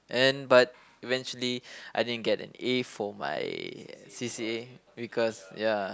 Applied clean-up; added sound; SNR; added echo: none; none; none; none.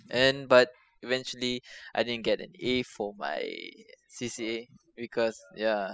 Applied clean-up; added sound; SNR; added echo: classical method spectral subtraction.